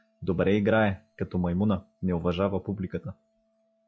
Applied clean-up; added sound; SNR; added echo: classical method log-MMSE.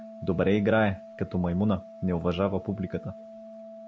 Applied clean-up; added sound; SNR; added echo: none; Organ; 17 dB; none.